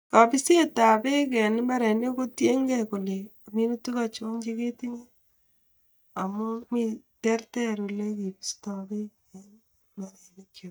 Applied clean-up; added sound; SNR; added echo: neural mask model DeepFilterNet 3.